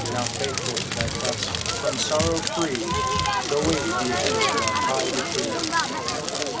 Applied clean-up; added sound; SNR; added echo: none; Crackle; -5 dB; none.